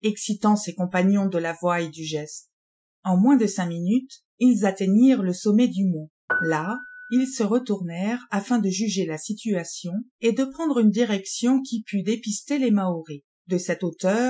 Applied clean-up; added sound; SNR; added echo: classical method Wiener filter.